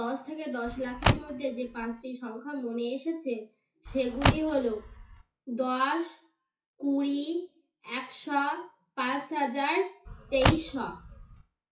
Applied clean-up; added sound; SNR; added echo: classical method WPE with log-MMSE.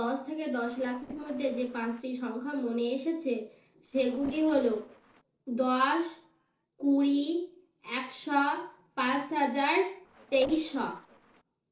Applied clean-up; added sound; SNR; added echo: neural separator model SepFormer DNS4.